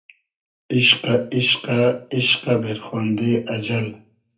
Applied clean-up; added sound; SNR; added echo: none; none; none; reverberation time 0.3 s.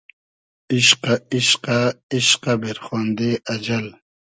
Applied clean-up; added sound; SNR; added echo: none; none; none; none.